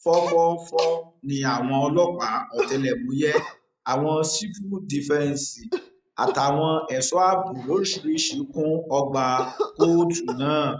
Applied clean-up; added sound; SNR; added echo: neural mask model Resemble Enhance denoiser.